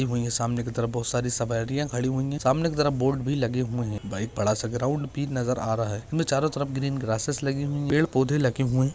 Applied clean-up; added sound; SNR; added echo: none; none; none; none.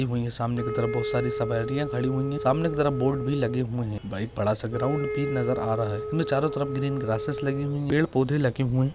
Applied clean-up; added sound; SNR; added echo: none; Wind instrument, woodwind instrument; 7 dB; none.